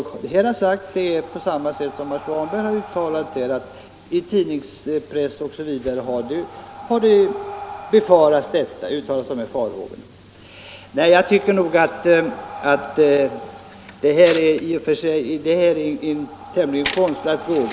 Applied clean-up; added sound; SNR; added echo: none; Breathing + Whoosh, swoosh, swish; 19 dB; none.